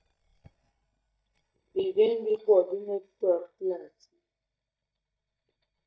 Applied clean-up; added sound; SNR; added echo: neural mask model DeepFilterNet 3.